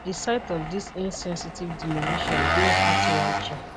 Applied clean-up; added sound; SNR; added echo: none; Engine; -4 dB; none.